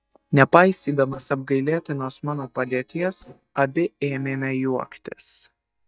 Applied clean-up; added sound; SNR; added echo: neural mask model DeepFilterNet 3.